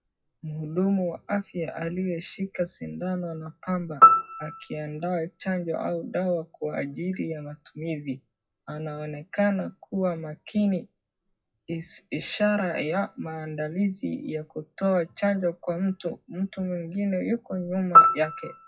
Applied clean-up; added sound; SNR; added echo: classical method WPE with log-MMSE.